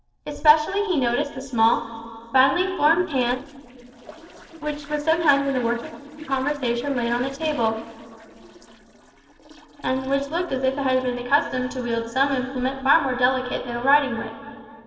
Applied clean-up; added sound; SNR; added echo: neural separator model SepFormer DNS4.